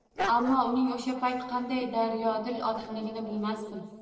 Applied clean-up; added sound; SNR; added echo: neural separator model SepFormer DNS4.